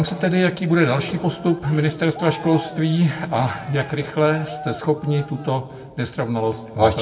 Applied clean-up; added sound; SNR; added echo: none; Cheering; 18 dB; reverberation time 1.2 s.